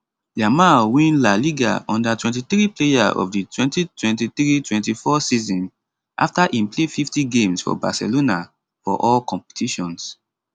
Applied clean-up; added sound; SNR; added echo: none; none; none; none.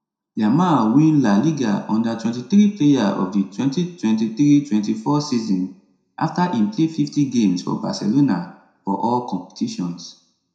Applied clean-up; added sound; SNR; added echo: none; none; none; reverberation time 0.6 s.